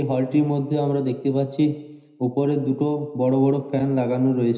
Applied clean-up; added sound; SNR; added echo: none; none; none; reverberation time 0.9 s.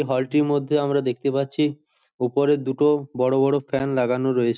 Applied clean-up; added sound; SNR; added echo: none; none; none; none.